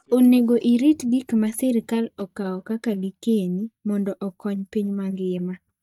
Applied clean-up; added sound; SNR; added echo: neural mask model DeepFilterNet 3.